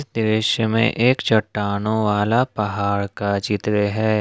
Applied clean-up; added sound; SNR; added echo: none; none; none; none.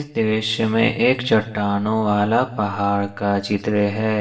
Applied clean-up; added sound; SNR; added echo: none; none; none; reverberation time 1.0 s.